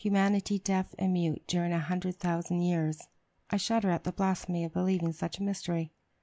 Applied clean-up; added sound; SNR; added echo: none; none; none; none.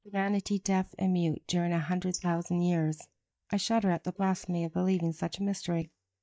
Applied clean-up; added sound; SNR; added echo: neural mask model DeepFilterNet 3.